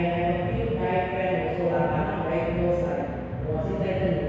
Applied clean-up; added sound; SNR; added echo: none; none; none; reverberation time 2.0 s.